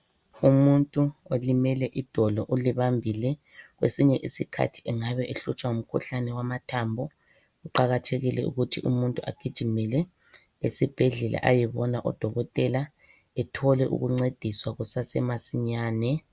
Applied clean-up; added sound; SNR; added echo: none; none; none; none.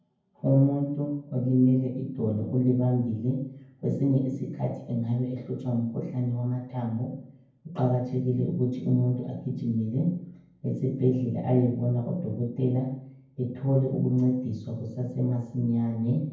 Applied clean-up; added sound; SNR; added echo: none; none; none; reverberation time 0.9 s.